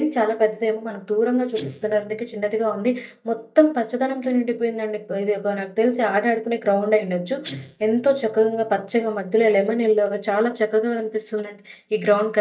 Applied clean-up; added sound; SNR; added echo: neural mask model DeepFilterNet 3.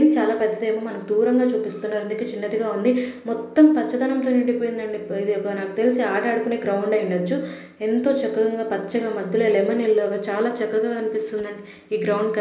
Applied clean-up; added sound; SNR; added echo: none; none; none; none.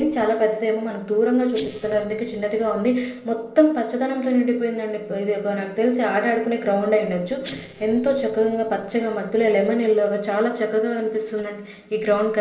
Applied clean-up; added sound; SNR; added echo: neural separator model SepFormer DNS4.